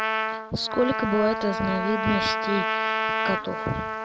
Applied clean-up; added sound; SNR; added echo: none; Trumpet; 0 dB; none.